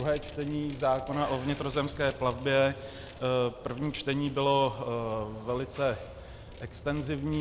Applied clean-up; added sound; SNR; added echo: none; Vehicle; 16 dB; none.